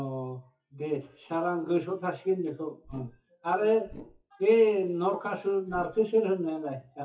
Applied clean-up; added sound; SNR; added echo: classical method WPE with log-MMSE.